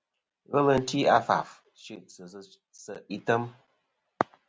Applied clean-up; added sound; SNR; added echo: none; none; none; none.